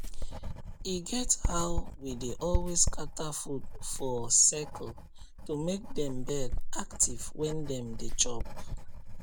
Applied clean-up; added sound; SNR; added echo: none; Writing; -1 dB; none.